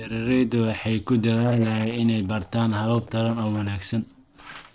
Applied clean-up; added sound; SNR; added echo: neural separator model SepFormer DNS4.